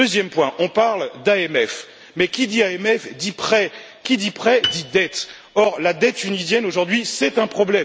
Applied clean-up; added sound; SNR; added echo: none; Piano; 10 dB; none.